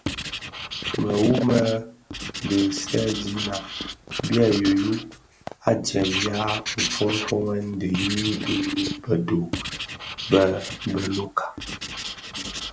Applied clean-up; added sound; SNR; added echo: none; Writing; 8 dB; none.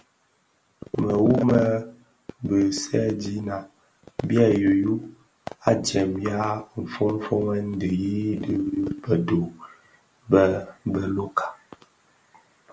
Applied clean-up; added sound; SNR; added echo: none; none; none; none.